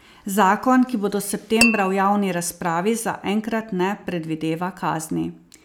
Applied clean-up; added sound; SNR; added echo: none; Tap / Glass; 4 dB; none.